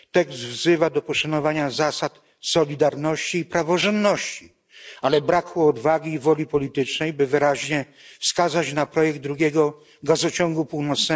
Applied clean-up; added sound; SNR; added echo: none; none; none; none.